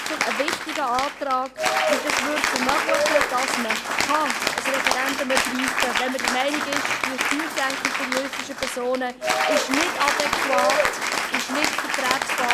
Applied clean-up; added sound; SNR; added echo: none; Applause / Cheering; -3 dB; none.